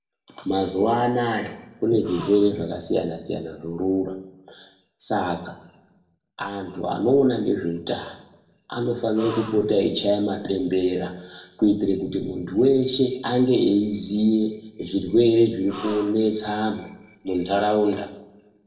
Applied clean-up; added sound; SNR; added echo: neural separator model SepFormer DNS4.